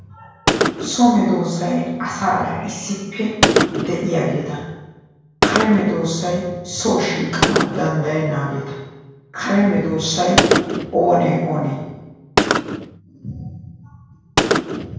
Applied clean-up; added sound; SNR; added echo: none; Gunshot, gunfire; 2 dB; reverberation time 0.9 s.